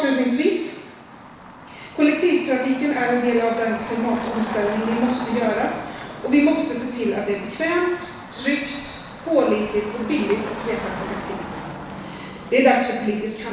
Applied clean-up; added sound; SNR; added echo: none; Motor vehicle (road); 12 dB; reverberation time 1.1 s.